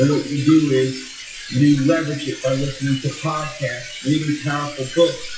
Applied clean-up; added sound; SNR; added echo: classical method WPE with log-MMSE.